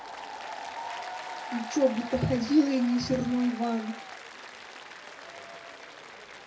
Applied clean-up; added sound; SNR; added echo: none; Applause; 10 dB; reverberation time 0.4 s.